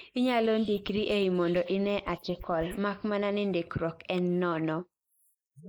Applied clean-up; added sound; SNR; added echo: neural mask model Resemble Enhance denoiser.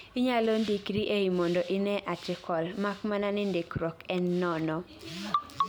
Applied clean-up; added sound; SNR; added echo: none; none; none; none.